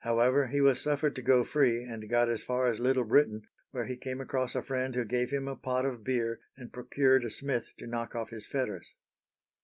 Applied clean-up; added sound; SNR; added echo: none; none; none; none.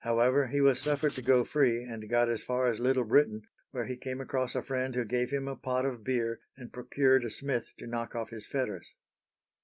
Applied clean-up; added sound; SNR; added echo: neural mask model RNNoise.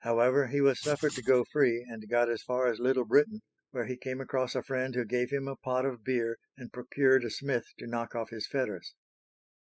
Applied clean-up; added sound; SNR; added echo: classical method spectral subtraction.